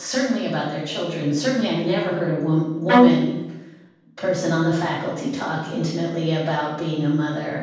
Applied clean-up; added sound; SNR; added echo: none; Bowed string instrument; -4 dB; reverberation time 1.2 s.